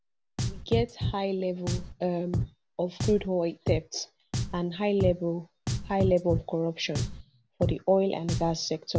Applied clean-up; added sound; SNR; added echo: none; Drum; 4 dB; none.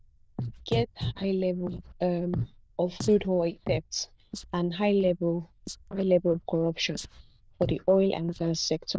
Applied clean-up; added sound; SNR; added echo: neural diffusion model UNIVERSE++.